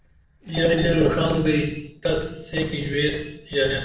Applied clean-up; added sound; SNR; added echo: neural separator model SepFormer DNS4.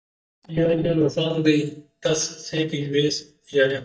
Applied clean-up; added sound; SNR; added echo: neural mask model DeepFilterNet 3.